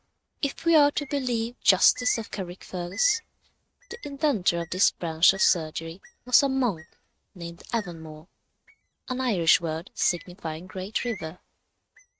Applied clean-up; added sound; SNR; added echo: neural mask model RNNoise.